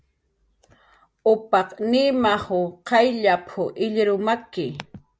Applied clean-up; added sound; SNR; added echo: none; none; none; none.